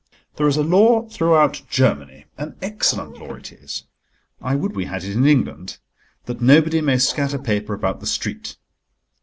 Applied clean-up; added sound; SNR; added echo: none; Bark; 19 dB; none.